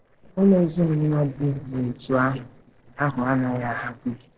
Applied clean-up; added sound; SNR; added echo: neural separator model SepFormer DNS4.